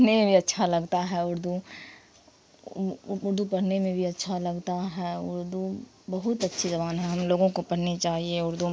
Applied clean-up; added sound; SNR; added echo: none; none; none; none.